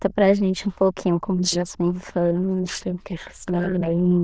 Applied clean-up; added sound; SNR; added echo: neural diffusion model UNIVERSE++.